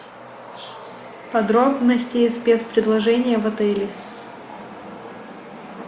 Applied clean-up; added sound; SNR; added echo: none; none; none; none.